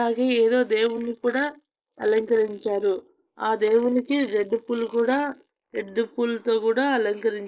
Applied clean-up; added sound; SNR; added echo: neural mask model Resemble Enhance denoiser.